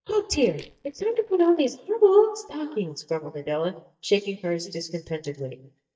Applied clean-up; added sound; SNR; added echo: neural mask model DeepFilterNet 3.